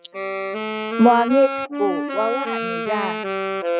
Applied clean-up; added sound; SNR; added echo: classical method spectral subtraction.